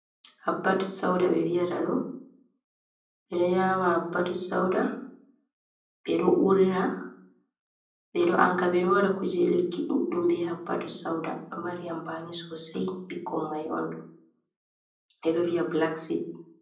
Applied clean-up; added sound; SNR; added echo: none; none; none; reverberation time 0.6 s.